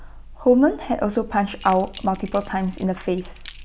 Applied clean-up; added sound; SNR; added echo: none; Keys jangling; 19 dB; none.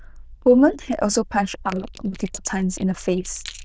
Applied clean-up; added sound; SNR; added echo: neural diffusion model UNIVERSE++.